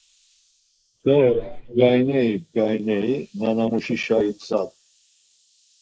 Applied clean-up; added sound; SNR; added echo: neural mask model Resemble Enhance denoiser.